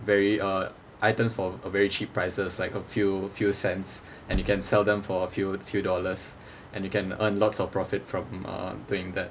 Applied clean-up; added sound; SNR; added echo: none; Squeak / Slam; 11 dB; none.